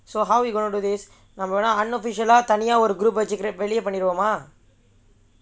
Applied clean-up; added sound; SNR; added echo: none; none; none; none.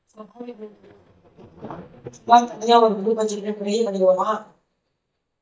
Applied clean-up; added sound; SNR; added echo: neural mask model DeepFilterNet 3.